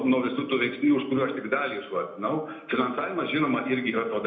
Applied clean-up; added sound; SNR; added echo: none; none; none; reverberation time 0.7 s.